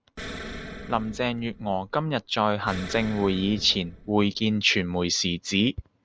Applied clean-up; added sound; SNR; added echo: none; Explosion; 14 dB; none.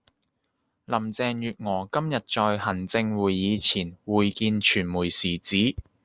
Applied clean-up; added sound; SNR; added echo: none; none; none; none.